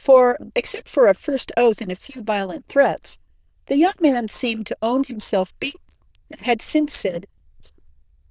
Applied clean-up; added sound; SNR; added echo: neural diffusion model UNIVERSE++.